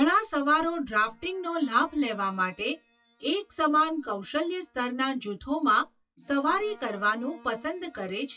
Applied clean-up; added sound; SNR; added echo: classical method WPE with log-MMSE.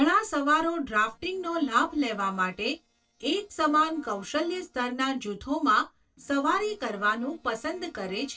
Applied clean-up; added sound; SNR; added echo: neural separator model SepFormer DNS4.